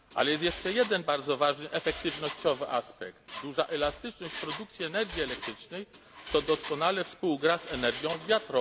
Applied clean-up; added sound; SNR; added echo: none; Mechanisms; 12 dB; none.